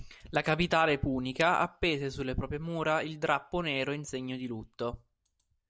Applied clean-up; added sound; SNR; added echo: none; none; none; none.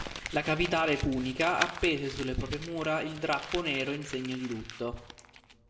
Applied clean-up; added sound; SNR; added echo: none; Crumpling, crinkling; 10 dB; reverberation time 1.0 s.